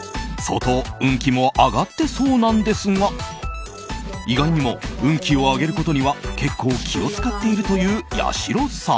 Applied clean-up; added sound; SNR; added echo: none; none; none; none.